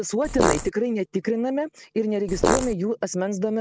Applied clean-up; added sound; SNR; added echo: none; Fart; -2 dB; none.